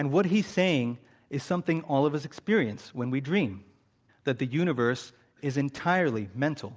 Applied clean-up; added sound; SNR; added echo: none; none; none; none.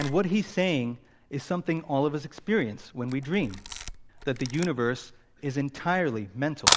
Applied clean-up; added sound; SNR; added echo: none; Camera; 6 dB; none.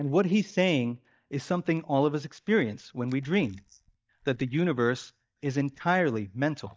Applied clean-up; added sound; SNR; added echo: neural mask model DeepFilterNet 3.